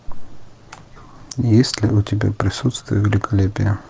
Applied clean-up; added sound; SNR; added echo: none; none; none; none.